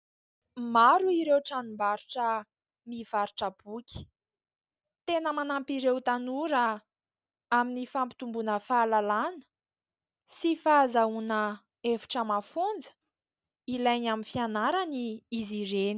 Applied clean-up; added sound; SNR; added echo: none; none; none; none.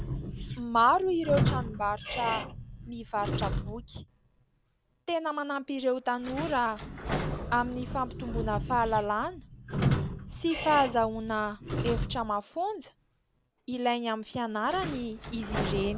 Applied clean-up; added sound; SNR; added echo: none; Squeak / Sliding door; 4 dB; none.